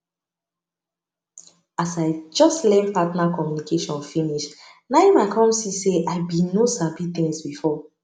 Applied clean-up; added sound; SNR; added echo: none; none; none; none.